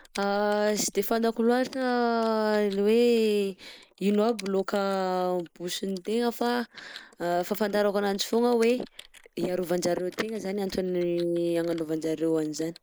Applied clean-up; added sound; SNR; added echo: neural mask model Resemble Enhance denoiser.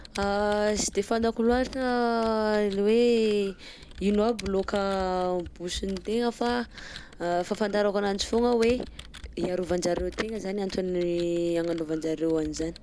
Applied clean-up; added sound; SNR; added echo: none; Computer keyboard; 17 dB; none.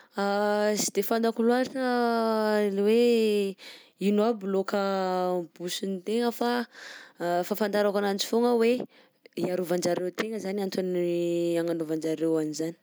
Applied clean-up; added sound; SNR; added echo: none; none; none; none.